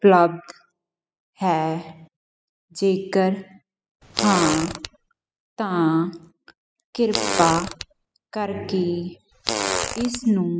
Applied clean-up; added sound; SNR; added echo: classical method spectral subtraction.